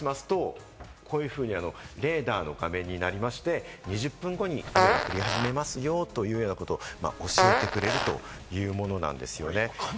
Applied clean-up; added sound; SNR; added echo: none; Fart; -3 dB; none.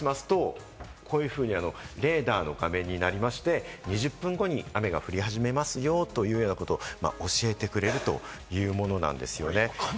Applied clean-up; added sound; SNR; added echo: none; none; none; none.